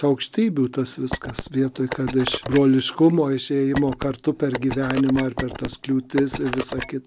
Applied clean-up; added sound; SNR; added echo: none; Telephone; 10 dB; none.